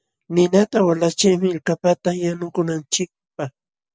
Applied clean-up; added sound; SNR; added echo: none; none; none; none.